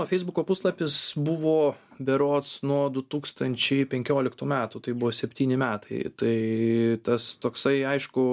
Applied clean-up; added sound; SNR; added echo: none; none; none; none.